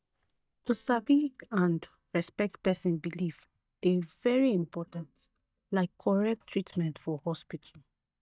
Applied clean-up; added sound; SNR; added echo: neural mask model DeepFilterNet 3.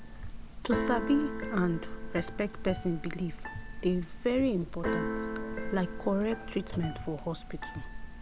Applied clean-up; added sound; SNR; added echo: none; Keyboard (musical); 4 dB; none.